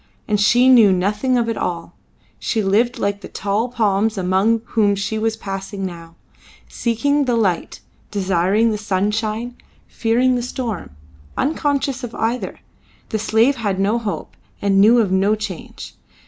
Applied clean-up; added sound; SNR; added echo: none; none; none; none.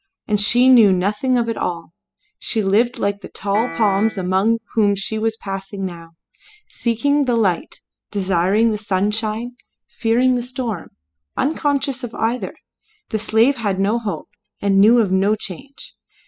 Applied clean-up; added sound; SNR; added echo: classical method spectral subtraction.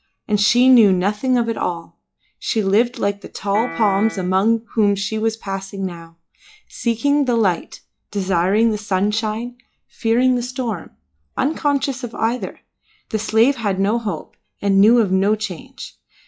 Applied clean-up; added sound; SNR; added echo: classical method log-MMSE.